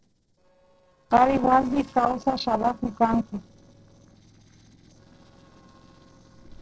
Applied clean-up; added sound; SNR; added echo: neural separator model SepFormer DNS4.